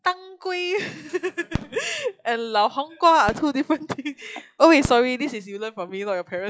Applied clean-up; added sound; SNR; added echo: classical method log-MMSE.